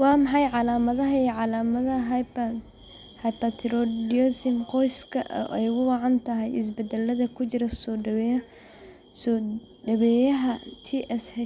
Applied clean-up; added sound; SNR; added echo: none; none; none; none.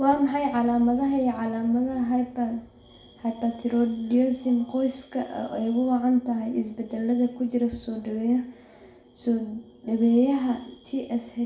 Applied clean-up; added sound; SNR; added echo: none; none; none; reverberation time 0.5 s.